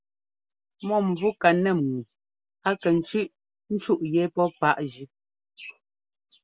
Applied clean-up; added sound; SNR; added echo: none; none; none; none.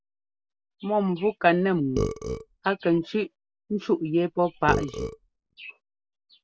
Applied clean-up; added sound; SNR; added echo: none; Burping, eructation; 6 dB; none.